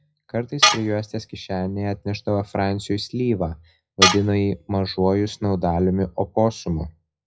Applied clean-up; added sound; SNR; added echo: classical method WPE with log-MMSE.